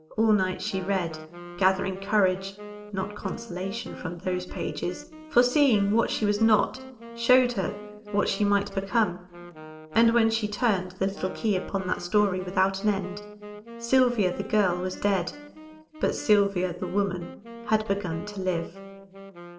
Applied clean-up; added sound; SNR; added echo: none; Wind instrument, woodwind instrument; 15 dB; reverberation time 1.2 s.